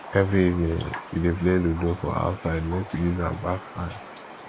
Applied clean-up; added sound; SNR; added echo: none; Raindrop; 15 dB; none.